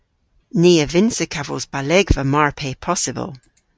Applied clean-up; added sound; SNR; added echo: none; none; none; none.